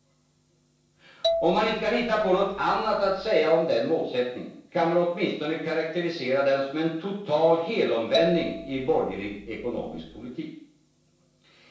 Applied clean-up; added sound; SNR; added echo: none; Marimba, xylophone; 7 dB; reverberation time 0.7 s.